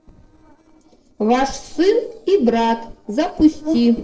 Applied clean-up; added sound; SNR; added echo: neural separator model SepFormer DNS4.